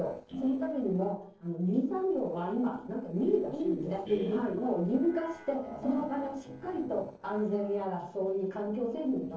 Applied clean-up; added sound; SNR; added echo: neural separator model SepFormer DNS4.